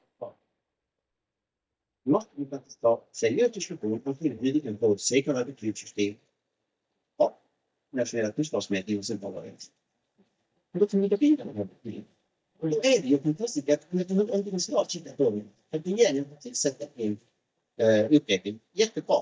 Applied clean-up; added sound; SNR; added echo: neural mask model DeepFilterNet 3.